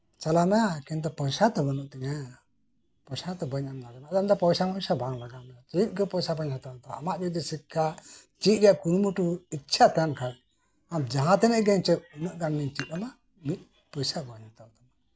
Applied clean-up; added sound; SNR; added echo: none; Dishes, pots, and pans; 18 dB; none.